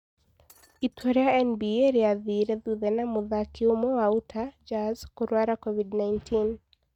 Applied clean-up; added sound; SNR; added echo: neural mask model RNNoise.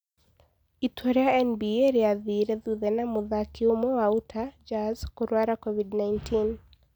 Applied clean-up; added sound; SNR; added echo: none; none; none; none.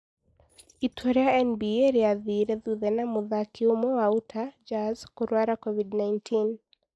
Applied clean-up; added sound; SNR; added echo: neural mask model Resemble Enhance denoiser.